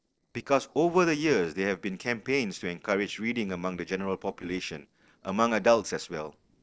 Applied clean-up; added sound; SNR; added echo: neural separator model SepFormer DNS4.